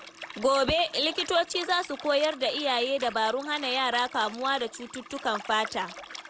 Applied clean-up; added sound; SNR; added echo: none; Liquid; 14 dB; none.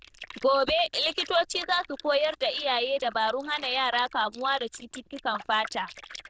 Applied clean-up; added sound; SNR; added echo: neural diffusion model UNIVERSE++.